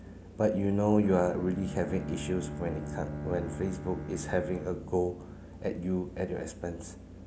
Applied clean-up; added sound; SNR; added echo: none; Bowed string instrument; 10 dB; none.